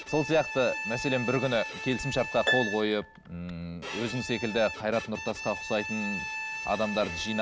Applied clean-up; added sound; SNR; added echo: none; Bowed string instrument + Harp; 6 dB; none.